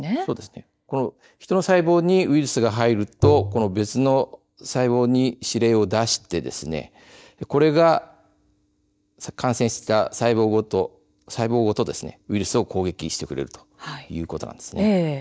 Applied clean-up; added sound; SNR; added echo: neural mask model DeepFilterNet 3.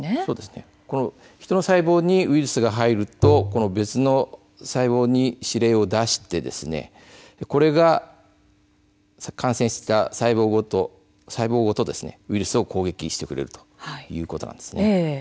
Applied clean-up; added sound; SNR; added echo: none; Tap; 2 dB; none.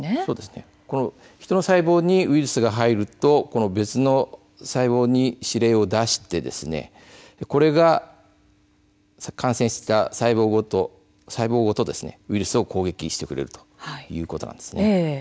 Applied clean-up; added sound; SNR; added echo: none; none; none; none.